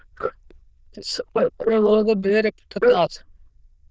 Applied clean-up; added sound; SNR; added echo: neural diffusion model UNIVERSE++.